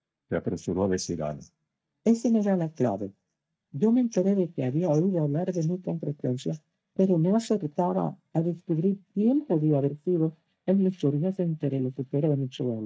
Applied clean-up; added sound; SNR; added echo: neural mask model DeepFilterNet 3.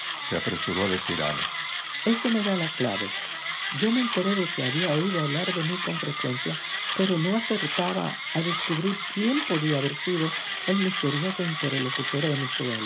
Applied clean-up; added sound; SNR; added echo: none; Mechanisms; 3 dB; none.